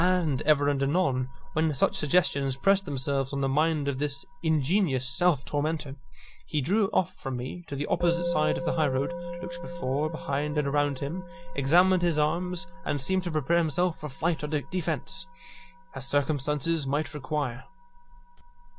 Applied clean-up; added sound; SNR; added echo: none; Musical instrument; 13 dB; none.